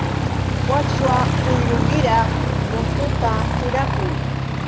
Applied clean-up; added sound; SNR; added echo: none; Aircraft; -5 dB; none.